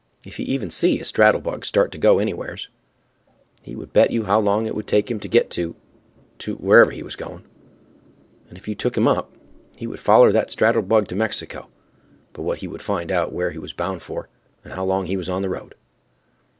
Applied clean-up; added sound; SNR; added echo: none; none; none; none.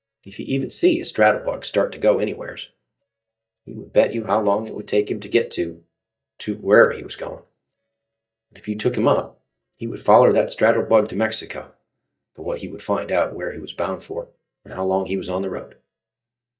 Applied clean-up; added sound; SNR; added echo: neural mask model DeepFilterNet 3.